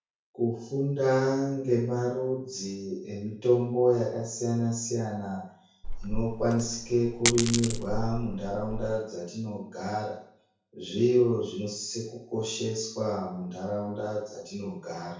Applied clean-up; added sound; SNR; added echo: none; Coin (dropping); 3 dB; reverberation time 0.6 s.